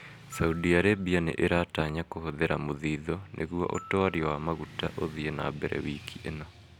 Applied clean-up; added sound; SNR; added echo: none; Glockenspiel + Motorcycle / Traffic noise, roadway noise; 19 dB; none.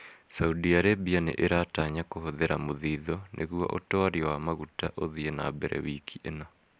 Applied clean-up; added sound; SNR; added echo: none; none; none; none.